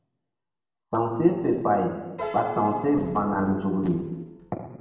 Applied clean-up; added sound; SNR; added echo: none; Piano; 12 dB; reverberation time 1.1 s.